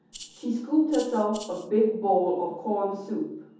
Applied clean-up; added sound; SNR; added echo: none; Rattle (instrument); 18 dB; reverberation time 0.5 s.